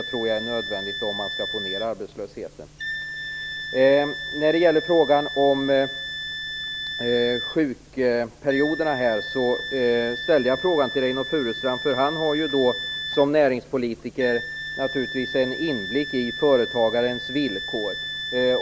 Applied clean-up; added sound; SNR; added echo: none; Wind instrument, woodwind instrument; 8 dB; none.